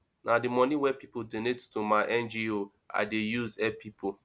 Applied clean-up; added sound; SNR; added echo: none; none; none; none.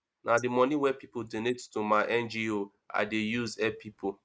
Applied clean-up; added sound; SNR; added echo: neural mask model Resemble Enhance denoiser.